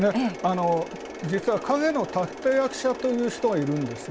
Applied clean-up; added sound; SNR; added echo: none; Mechanisms; 12 dB; none.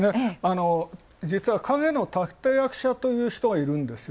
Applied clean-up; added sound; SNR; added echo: none; none; none; none.